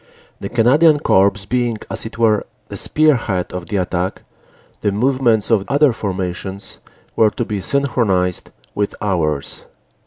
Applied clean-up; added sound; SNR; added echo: none; none; none; none.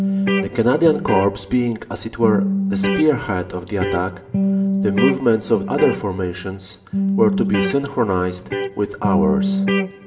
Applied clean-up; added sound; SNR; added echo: none; Electric guitar; 1 dB; reverberation time 0.6 s.